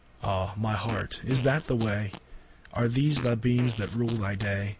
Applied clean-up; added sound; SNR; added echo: none; Fart; 15 dB; none.